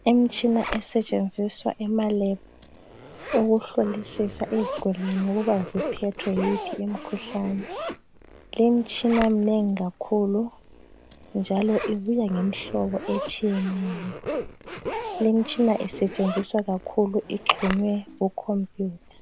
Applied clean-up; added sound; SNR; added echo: none; Zipper (clothing); 12 dB; none.